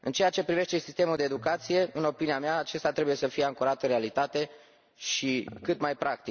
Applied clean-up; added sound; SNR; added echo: none; none; none; none.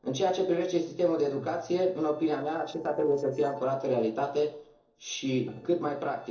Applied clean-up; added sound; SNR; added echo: neural separator model SepFormer DNS4.